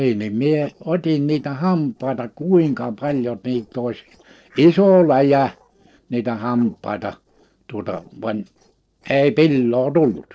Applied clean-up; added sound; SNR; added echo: neural separator model SepFormer DNS4.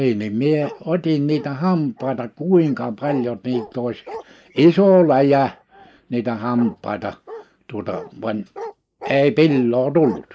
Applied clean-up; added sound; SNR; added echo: neural mask model Resemble Enhance denoiser.